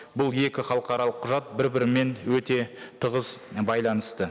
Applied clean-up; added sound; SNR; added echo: none; none; none; none.